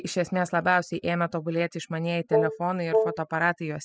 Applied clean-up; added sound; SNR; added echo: classical method spectral subtraction.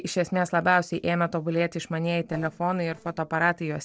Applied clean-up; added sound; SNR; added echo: neural separator model SepFormer DNS4.